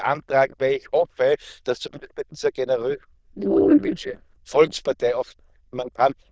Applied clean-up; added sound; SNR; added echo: neural diffusion model UNIVERSE++.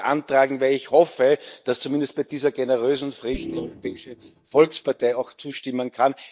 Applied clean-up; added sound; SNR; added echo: neural mask model DeepFilterNet 3.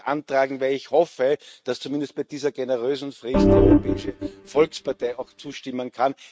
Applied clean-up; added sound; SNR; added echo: neural mask model RNNoise.